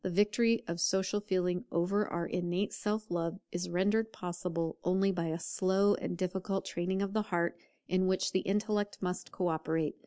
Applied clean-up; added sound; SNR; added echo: none; none; none; none.